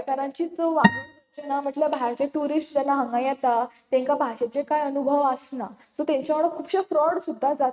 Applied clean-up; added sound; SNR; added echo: neural mask model RNNoise.